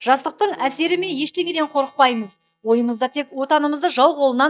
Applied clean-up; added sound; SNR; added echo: neural mask model DeepFilterNet 3.